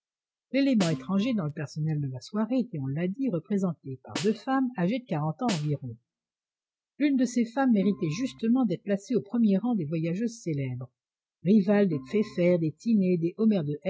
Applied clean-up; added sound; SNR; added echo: none; Snare drum + Organ; 16 dB; none.